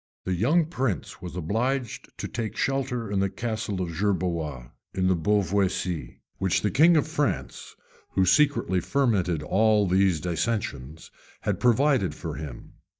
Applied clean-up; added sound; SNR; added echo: neural mask model DeepFilterNet 3.